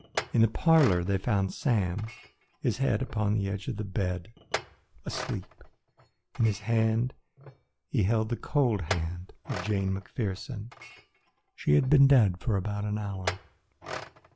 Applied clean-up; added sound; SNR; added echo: none; Chink, clink; 15 dB; none.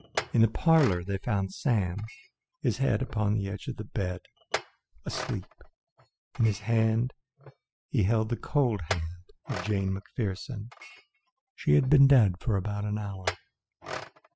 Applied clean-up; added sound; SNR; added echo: classical method spectral subtraction.